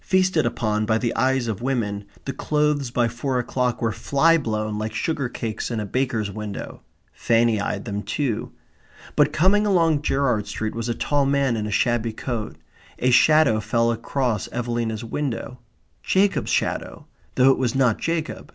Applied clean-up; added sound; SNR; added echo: none; none; none; none.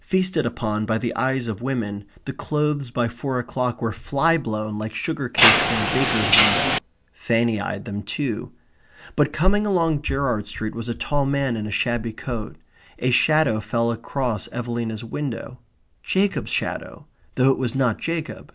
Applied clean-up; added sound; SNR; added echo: none; Mechanisms; -2 dB; none.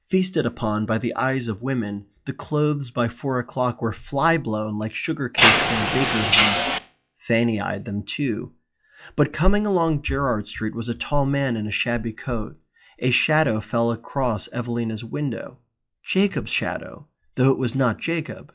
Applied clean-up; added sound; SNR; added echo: classical method log-MMSE.